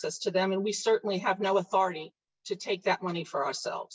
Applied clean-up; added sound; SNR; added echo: none; none; none; none.